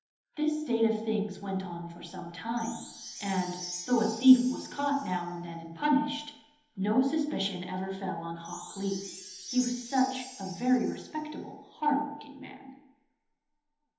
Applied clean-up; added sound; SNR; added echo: none; Chime; 14 dB; reverberation time 0.9 s.